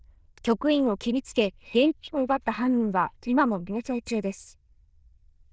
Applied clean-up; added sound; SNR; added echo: neural diffusion model UNIVERSE++.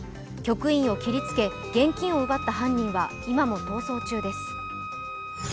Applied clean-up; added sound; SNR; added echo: none; Wind instrument, woodwind instrument; 10 dB; none.